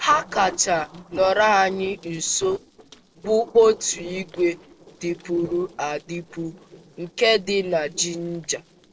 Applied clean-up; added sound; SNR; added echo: neural separator model SepFormer DNS4.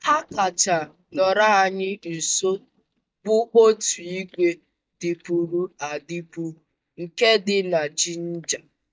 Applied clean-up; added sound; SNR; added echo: neural mask model DeepFilterNet 3.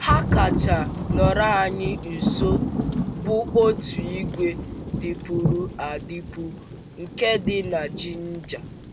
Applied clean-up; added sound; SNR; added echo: none; Thunder / Rain; 1 dB; none.